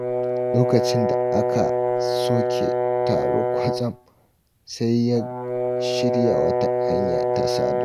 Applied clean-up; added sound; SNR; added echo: none; Brass instrument; -3 dB; none.